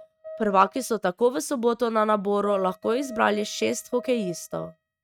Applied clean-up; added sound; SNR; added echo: neural mask model RNNoise.